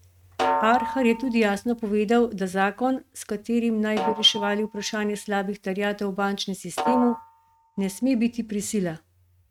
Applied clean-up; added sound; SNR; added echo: neural mask model RNNoise.